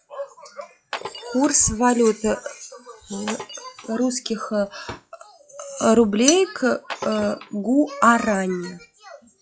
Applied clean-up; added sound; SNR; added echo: classical method log-MMSE.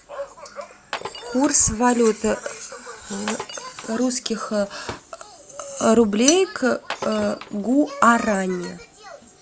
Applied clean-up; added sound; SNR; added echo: none; Glass; 17 dB; none.